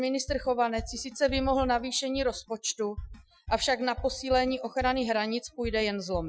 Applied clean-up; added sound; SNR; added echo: classical method Wiener filter.